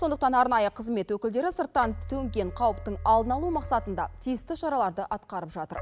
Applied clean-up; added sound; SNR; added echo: none; Keyboard (musical); 13 dB; none.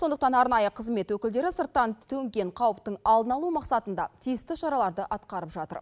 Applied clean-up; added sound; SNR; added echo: none; none; none; none.